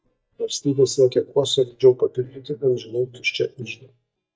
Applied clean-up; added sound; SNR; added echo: neural mask model DeepFilterNet 3.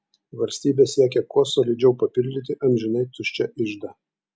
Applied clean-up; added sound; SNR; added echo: none; none; none; none.